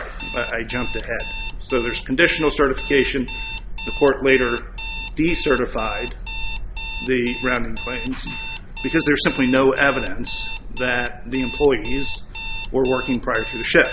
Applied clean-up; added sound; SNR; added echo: none; Alarm; 8 dB; none.